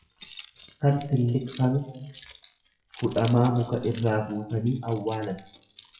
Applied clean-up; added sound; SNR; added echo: classical method WPE with log-MMSE.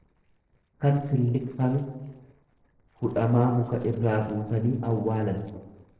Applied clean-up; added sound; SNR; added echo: neural separator model SepFormer DNS4.